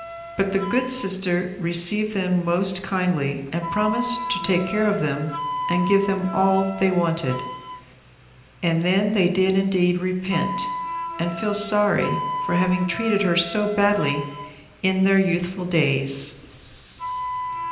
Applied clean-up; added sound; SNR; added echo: none; Wind instrument, woodwind instrument; 10 dB; reverberation time 0.9 s.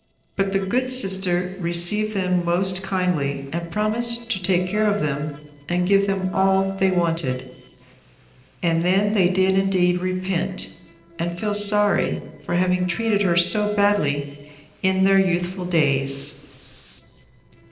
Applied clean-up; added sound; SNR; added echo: neural separator model SepFormer DNS4.